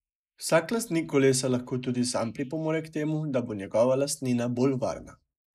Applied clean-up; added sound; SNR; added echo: neural mask model Resemble Enhance denoiser.